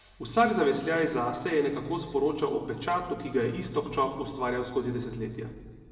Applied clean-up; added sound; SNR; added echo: none; none; none; reverberation time 1.4 s.